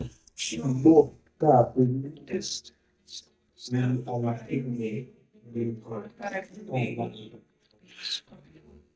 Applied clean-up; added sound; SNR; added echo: neural mask model DeepFilterNet 3.